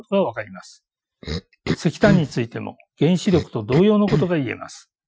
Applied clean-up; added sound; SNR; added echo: classical method Wiener filter.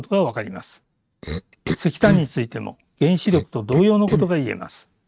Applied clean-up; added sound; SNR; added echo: neural mask model RNNoise.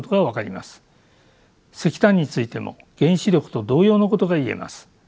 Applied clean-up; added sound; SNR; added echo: none; none; none; none.